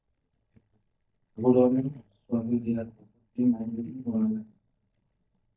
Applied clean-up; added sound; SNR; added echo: neural mask model DeepFilterNet 3.